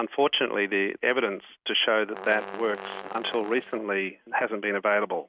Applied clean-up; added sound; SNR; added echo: neural mask model RNNoise.